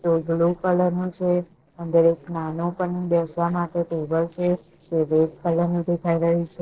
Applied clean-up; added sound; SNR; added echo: neural separator model SepFormer DNS4.